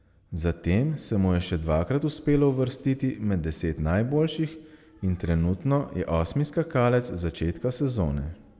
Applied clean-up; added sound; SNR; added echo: none; none; none; none.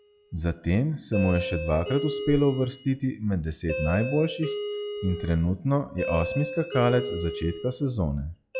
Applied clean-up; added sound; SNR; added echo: classical method log-MMSE.